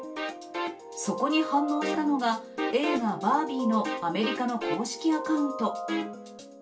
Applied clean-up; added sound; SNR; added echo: none; none; none; reverberation time 0.2 s.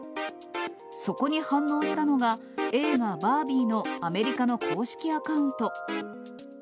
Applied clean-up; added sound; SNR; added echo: none; none; none; none.